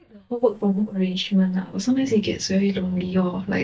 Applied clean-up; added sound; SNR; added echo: neural mask model DeepFilterNet 3.